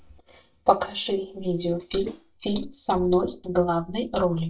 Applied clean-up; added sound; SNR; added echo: neural mask model DeepFilterNet 3.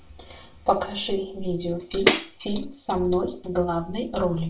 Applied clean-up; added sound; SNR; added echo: none; Tambourine; 1 dB; reverberation time 0.2 s.